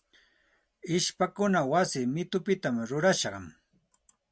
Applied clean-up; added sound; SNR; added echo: none; none; none; none.